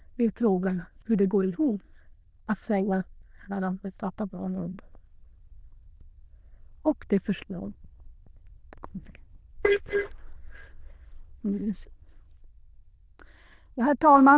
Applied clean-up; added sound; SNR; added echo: neural diffusion model UNIVERSE++.